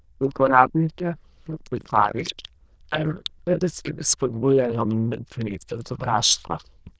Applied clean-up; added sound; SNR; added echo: neural diffusion model UNIVERSE++.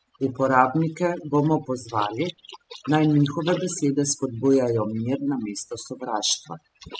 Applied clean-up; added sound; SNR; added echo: classical method spectral subtraction.